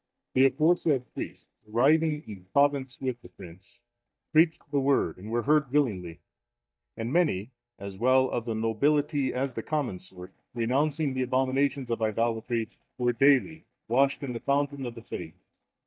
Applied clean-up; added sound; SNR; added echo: neural mask model DeepFilterNet 3.